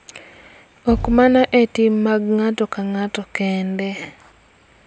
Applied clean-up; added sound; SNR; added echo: none; Fireworks; 15 dB; none.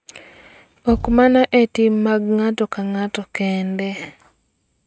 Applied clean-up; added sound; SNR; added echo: neural mask model RNNoise.